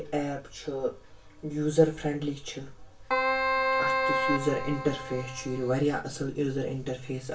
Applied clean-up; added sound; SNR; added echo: none; Keyboard (musical); -1 dB; reverberation time 0.2 s.